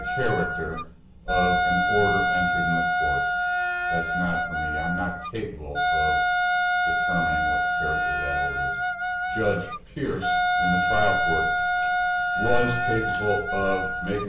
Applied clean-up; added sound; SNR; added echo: none; Wind instrument, woodwind instrument; -4 dB; reverberation time 0.4 s.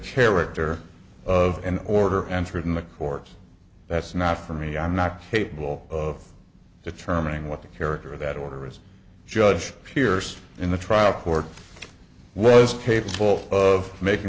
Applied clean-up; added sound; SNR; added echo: none; none; none; none.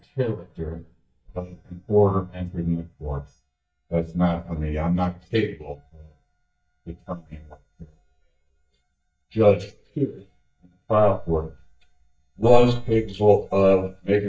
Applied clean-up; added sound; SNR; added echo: neural mask model DeepFilterNet 3.